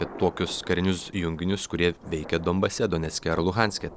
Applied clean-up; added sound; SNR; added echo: none; Thunder + Rain / Thunderstorm; 17 dB; none.